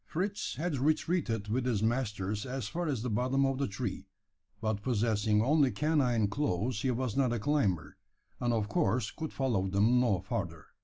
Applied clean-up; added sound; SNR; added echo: none; none; none; none.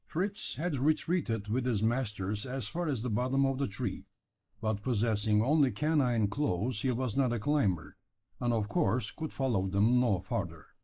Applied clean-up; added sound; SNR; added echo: neural mask model Resemble Enhance denoiser.